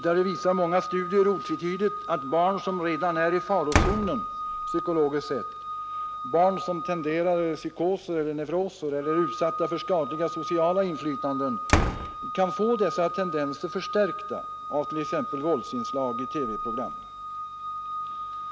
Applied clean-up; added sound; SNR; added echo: none; Organ + Slam; 5 dB; none.